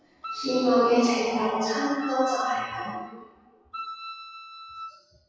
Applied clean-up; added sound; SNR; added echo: classical method WPE with log-MMSE.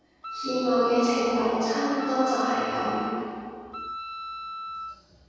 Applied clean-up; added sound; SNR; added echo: none; Wind instrument, woodwind instrument; 10 dB; reverberation time 2.2 s.